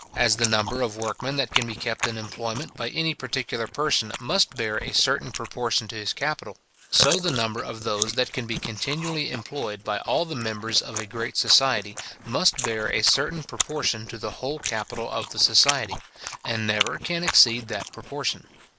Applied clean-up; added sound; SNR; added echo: neural mask model Resemble Enhance denoiser.